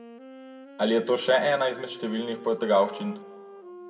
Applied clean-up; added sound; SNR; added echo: none; Wind instrument, woodwind instrument; 17 dB; reverberation time 1.1 s.